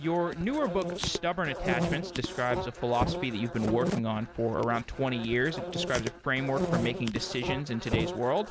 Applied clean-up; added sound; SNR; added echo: none; Insect; 4 dB; none.